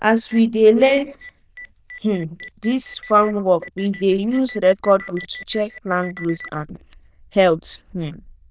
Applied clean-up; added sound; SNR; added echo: neural diffusion model UNIVERSE++.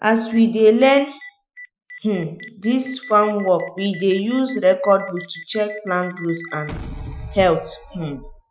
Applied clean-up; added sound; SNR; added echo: classical method Wiener filter.